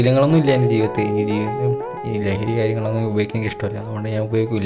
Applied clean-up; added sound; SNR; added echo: none; Guitar; 8 dB; none.